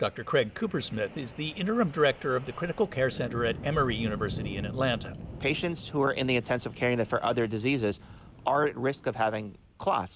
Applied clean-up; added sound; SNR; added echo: none; Wind; 13 dB; none.